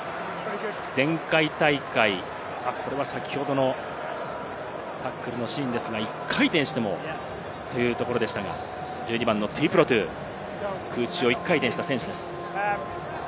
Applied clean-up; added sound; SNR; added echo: none; none; none; none.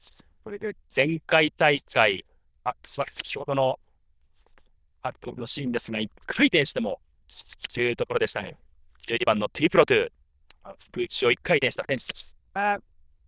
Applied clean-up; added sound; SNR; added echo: neural diffusion model UNIVERSE++.